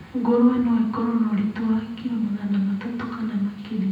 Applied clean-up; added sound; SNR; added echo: none; none; none; reverberation time 0.9 s.